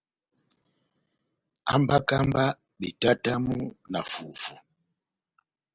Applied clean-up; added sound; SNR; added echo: none; none; none; none.